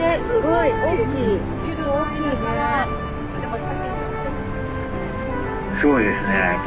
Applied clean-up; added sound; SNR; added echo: none; none; none; none.